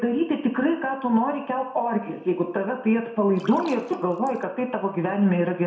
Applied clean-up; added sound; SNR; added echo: none; Splash, splatter; 19 dB; reverberation time 0.5 s.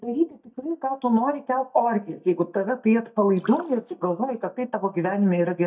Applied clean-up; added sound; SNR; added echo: neural mask model DeepFilterNet 3.